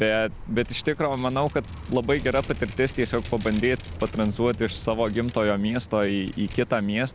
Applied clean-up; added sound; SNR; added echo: none; Vehicle; 13 dB; none.